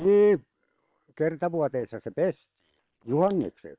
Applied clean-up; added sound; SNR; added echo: neural separator model SepFormer WHAM!.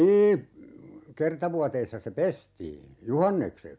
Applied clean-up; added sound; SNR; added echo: none; none; none; none.